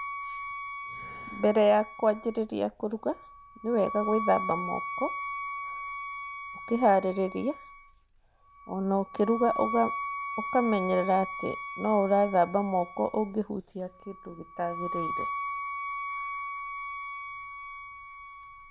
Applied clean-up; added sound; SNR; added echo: none; Wind instrument, woodwind instrument; 8 dB; none.